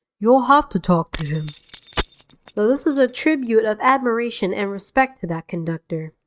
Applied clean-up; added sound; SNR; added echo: neural mask model RNNoise.